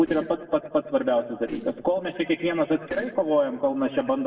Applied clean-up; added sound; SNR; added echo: neural separator model SepFormer DNS4.